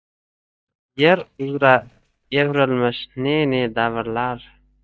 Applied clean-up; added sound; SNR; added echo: neural mask model DeepFilterNet 3.